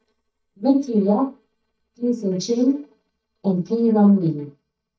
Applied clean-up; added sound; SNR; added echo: neural mask model DeepFilterNet 3.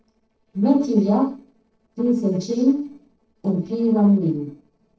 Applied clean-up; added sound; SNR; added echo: neural separator model SepFormer DNS4.